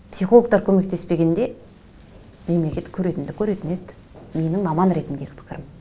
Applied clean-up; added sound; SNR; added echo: none; none; none; none.